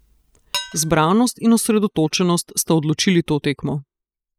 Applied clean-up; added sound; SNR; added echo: classical method spectral subtraction.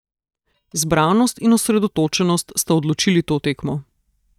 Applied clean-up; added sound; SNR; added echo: neural mask model DeepFilterNet 3.